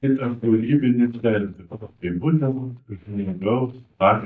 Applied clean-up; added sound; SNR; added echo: neural mask model DeepFilterNet 3.